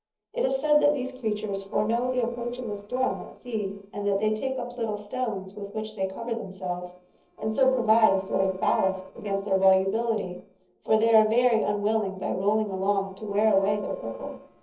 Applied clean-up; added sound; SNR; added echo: neural separator model SepFormer DNS4.